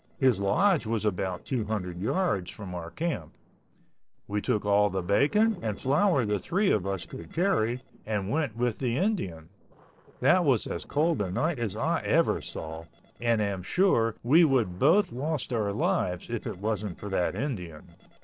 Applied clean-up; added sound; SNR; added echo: neural separator model SepFormer DNS4.